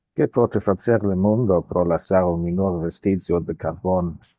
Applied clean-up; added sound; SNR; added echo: neural mask model DeepFilterNet 3.